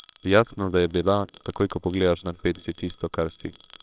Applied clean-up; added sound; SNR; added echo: neural separator model SepFormer WHAMR!.